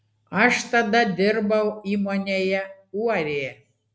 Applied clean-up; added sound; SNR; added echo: none; none; none; none.